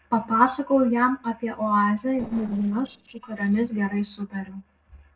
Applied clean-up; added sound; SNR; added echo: neural separator model SepFormer DNS4.